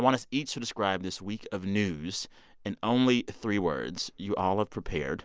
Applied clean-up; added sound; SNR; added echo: none; none; none; none.